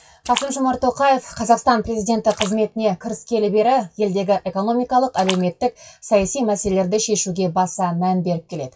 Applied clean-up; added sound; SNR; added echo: classical method WPE with log-MMSE.